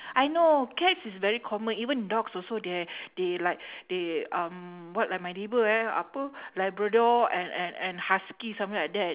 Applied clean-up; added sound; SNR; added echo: none; none; none; none.